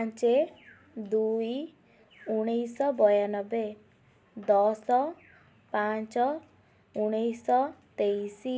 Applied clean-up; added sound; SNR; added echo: none; none; none; none.